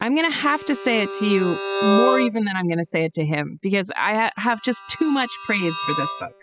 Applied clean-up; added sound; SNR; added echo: classical method spectral subtraction.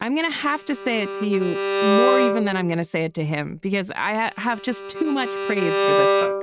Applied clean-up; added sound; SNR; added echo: neural mask model RNNoise.